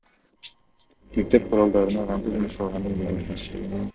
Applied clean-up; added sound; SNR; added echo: neural separator model SepFormer DNS4.